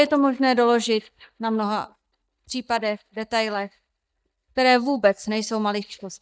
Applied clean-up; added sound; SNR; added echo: neural mask model DeepFilterNet 3.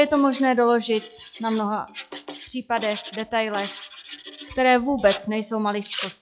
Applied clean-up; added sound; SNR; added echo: classical method log-MMSE.